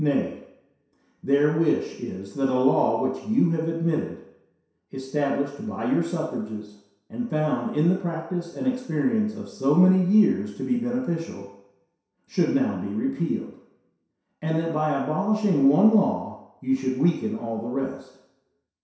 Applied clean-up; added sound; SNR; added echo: none; none; none; reverberation time 0.7 s.